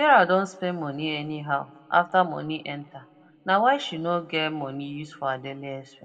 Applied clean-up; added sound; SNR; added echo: none; none; none; reverberation time 1.7 s.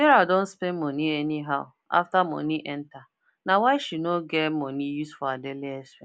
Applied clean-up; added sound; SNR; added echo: none; none; none; none.